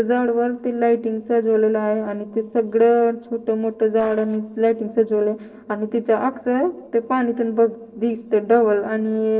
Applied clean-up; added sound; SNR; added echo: neural separator model SepFormer DNS4.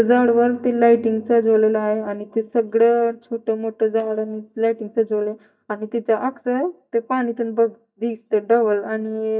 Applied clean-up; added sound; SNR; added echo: neural mask model DeepFilterNet 3.